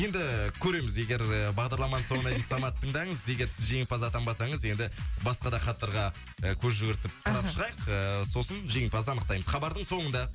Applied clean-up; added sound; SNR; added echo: none; none; none; none.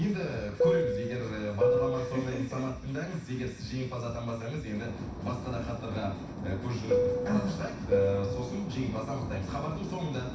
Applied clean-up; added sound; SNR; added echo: none; Fixed-wing aircraft, airplane; 0 dB; reverberation time 0.6 s.